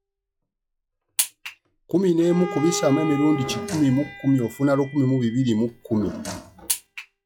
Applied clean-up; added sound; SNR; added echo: classical method log-MMSE.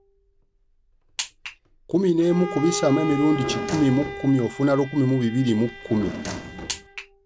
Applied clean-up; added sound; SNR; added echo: none; Bowed string instrument + Drawer open or close; 10 dB; none.